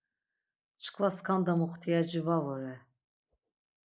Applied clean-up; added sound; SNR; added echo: none; none; none; none.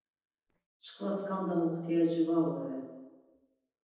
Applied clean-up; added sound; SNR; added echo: neural separator model SepFormer DNS4.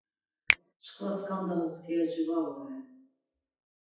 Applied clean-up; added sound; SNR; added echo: classical method WPE with log-MMSE.